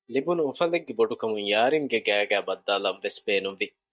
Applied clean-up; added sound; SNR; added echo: neural mask model DeepFilterNet 3.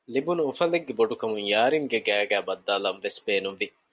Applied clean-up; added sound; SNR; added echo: none; none; none; none.